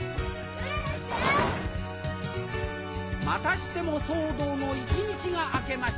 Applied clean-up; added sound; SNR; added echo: none; none; none; none.